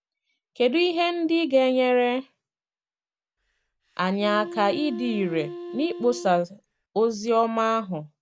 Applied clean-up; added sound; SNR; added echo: none; Wind instrument, woodwind instrument; 12 dB; none.